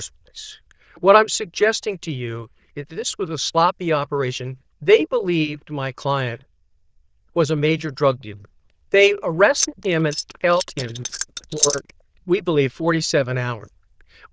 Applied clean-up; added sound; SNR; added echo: neural diffusion model UNIVERSE++.